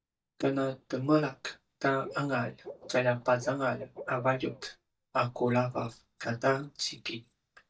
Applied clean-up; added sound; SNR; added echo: neural mask model DeepFilterNet 3.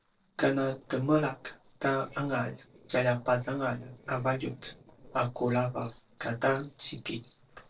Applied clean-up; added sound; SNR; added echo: neural separator model SepFormer DNS4.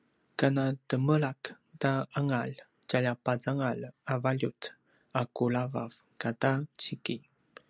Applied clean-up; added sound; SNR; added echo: none; none; none; none.